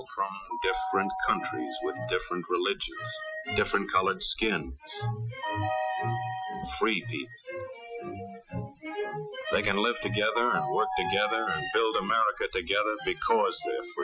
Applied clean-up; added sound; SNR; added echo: classical method Wiener filter.